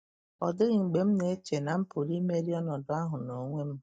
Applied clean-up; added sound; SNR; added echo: neural mask model DeepFilterNet 3.